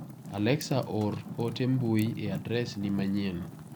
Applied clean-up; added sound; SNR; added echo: none; Fire; 10 dB; none.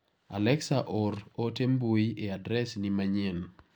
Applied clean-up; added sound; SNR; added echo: none; none; none; none.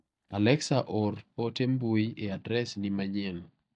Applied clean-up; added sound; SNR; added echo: neural mask model DeepFilterNet 3.